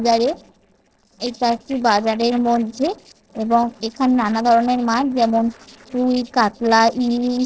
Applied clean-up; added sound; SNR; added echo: neural separator model SepFormer DNS4.